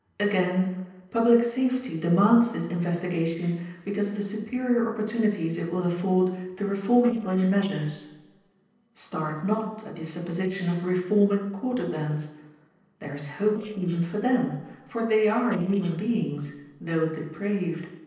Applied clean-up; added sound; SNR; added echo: neural separator model SepFormer DNS4.